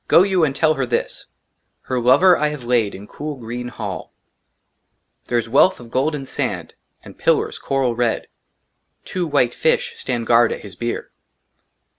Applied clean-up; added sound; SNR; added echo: none; none; none; none.